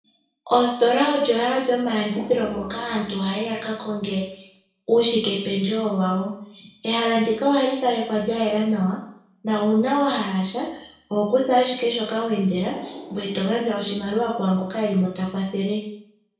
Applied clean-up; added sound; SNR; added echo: none; Water; 19 dB; reverberation time 0.5 s.